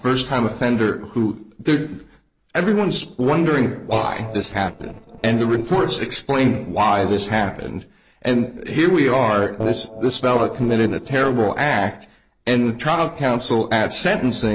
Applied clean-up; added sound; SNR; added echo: neural separator model SepFormer DNS4.